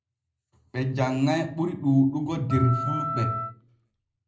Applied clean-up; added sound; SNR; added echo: none; Wind instrument, woodwind instrument; 7 dB; reverberation time 0.5 s.